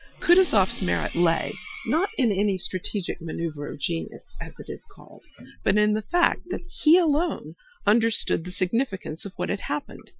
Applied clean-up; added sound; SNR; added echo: classical method Wiener filter.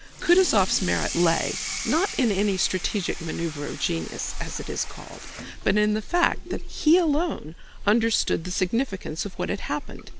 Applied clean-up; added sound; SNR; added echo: none; Sink (filling or washing) / Water tap, faucet; 13 dB; none.